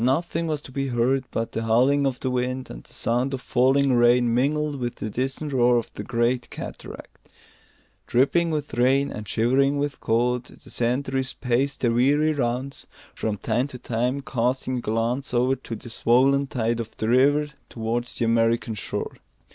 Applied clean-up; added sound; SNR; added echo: none; none; none; none.